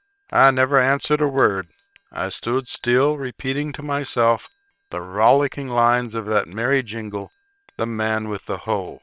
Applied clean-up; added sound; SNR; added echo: neural separator model SepFormer WHAM!.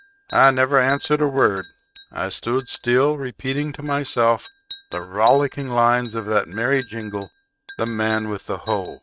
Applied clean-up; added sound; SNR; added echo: neural mask model RNNoise.